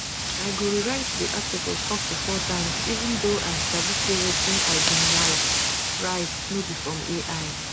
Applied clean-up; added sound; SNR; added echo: none; Wind; -5 dB; none.